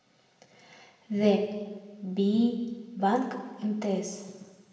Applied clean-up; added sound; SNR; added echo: none; none; none; reverberation time 1.4 s.